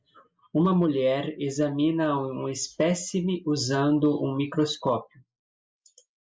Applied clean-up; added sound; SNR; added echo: neural mask model Resemble Enhance denoiser.